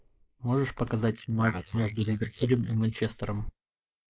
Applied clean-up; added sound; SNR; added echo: neural mask model Resemble Enhance denoiser.